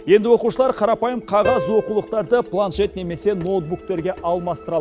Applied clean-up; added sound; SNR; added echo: none; Piano; 11 dB; none.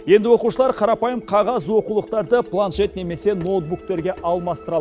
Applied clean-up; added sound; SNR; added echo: none; none; none; none.